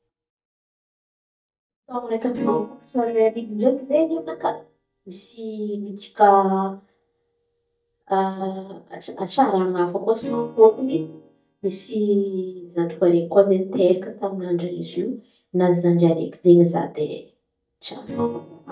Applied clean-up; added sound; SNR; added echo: neural mask model DeepFilterNet 3.